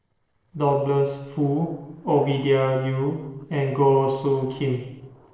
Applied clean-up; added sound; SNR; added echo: neural separator model SepFormer DNS4.